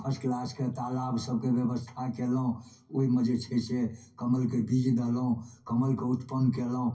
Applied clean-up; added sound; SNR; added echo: none; none; none; reverberation time 0.3 s.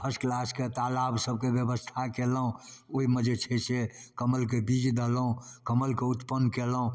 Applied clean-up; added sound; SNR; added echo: none; none; none; none.